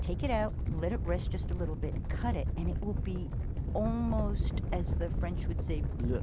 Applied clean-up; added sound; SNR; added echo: none; Animal; -5 dB; none.